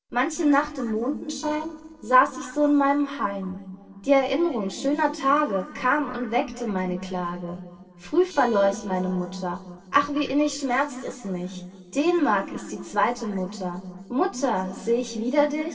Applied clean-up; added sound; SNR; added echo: neural separator model SepFormer DNS4.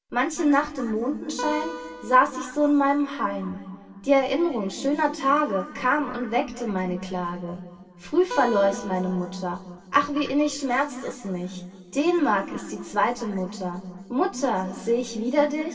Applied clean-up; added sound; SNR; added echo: none; Acoustic guitar; 12 dB; reverberation time 2.4 s.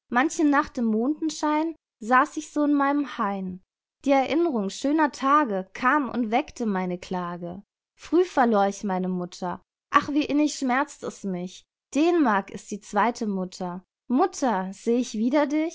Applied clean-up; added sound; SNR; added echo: none; none; none; none.